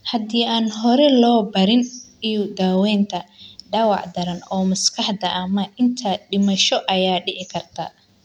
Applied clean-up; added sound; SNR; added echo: none; none; none; none.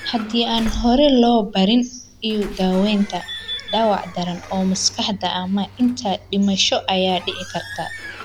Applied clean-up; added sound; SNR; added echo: none; Squeak / Slam / Alarm / Wood; 14 dB; none.